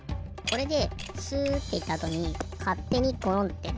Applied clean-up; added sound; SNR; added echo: none; none; none; none.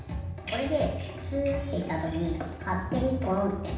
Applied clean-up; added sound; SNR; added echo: none; none; none; reverberation time 0.9 s.